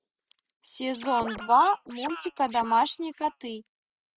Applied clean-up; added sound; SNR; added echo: neural mask model RNNoise.